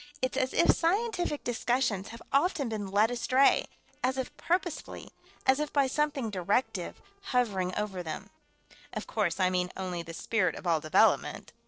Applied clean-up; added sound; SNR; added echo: neural separator model SepFormer DNS4.